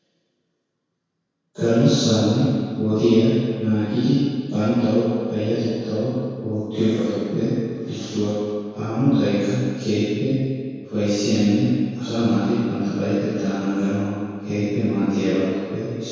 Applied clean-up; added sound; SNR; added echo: none; none; none; reverberation time 2.0 s.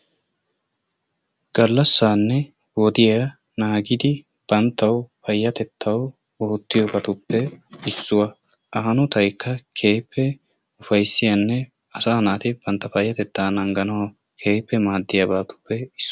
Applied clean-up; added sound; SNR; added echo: none; none; none; none.